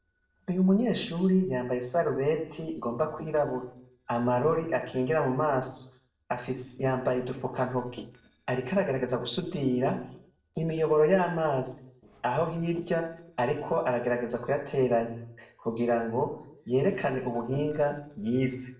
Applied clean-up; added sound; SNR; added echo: neural separator model SepFormer DNS4.